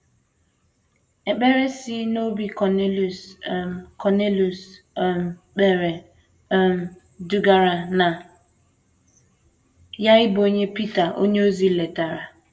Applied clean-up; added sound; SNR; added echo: none; none; none; none.